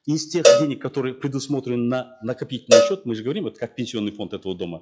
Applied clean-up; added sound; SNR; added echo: classical method log-MMSE.